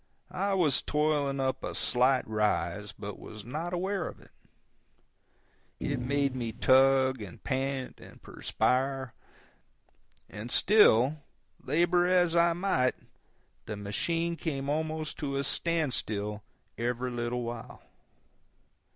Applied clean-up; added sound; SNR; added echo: none; Thump, thud; 5 dB; none.